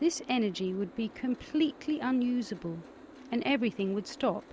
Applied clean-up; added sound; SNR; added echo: none; Boat, Water vehicle; 19 dB; none.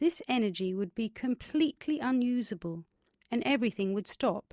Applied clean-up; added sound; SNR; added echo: none; none; none; none.